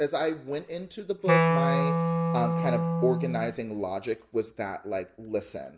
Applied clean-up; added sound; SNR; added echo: none; Wind instrument, woodwind instrument; -4 dB; none.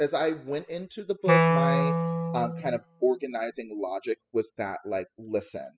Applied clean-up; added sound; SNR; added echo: classical method spectral subtraction.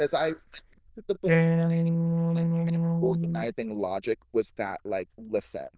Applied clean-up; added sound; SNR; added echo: neural diffusion model UNIVERSE++.